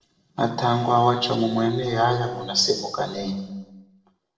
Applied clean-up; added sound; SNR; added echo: neural separator model SepFormer DNS4.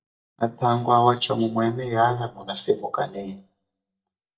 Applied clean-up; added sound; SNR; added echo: neural mask model DeepFilterNet 3.